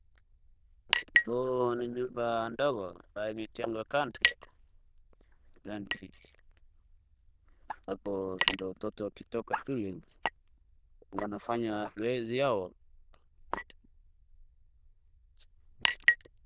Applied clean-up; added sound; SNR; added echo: neural diffusion model UNIVERSE++.